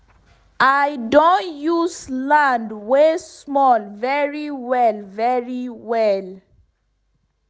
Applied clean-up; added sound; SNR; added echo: none; none; none; none.